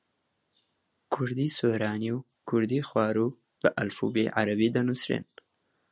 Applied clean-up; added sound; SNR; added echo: none; none; none; none.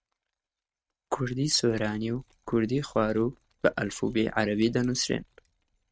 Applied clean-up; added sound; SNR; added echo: neural mask model RNNoise.